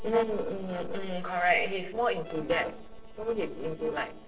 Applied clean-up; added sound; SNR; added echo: neural separator model SepFormer DNS4.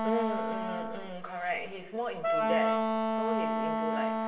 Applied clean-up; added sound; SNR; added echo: none; Wind instrument, woodwind instrument; -4 dB; reverberation time 1.2 s.